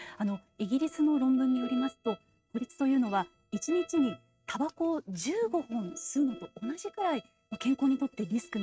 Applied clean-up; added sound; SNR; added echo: neural mask model RNNoise.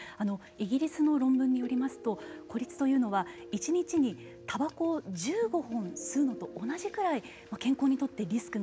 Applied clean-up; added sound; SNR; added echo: none; none; none; none.